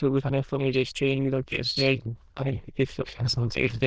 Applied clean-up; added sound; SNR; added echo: neural diffusion model UNIVERSE++.